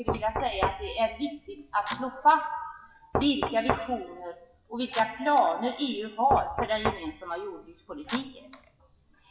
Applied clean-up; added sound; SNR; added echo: classical method WPE with log-MMSE.